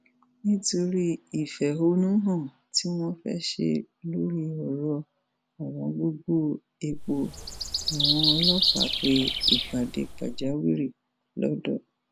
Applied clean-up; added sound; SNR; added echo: none; Bird vocalization, bird call, bird song; -1 dB; none.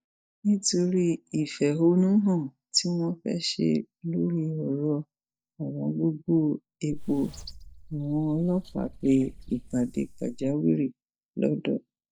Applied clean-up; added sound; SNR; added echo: neural mask model DeepFilterNet 3.